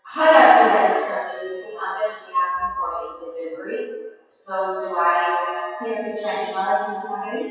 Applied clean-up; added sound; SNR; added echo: classical method WPE with log-MMSE.